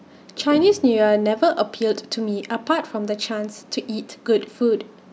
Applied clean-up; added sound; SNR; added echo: none; none; none; none.